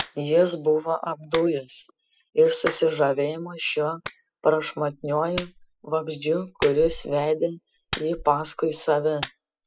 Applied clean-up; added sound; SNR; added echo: classical method spectral subtraction.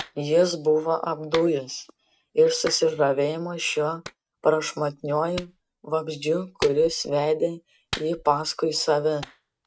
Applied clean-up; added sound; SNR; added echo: neural mask model RNNoise.